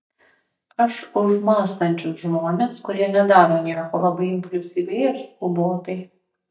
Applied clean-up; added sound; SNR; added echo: neural mask model DeepFilterNet 3.